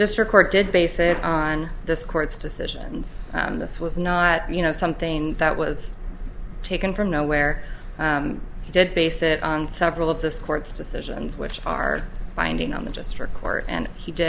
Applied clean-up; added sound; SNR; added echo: none; none; none; none.